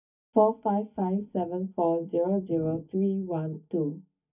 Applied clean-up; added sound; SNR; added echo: neural mask model DeepFilterNet 3.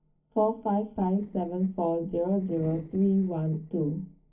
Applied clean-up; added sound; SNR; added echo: neural separator model SepFormer DNS4.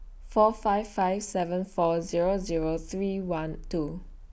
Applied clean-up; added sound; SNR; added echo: none; none; none; none.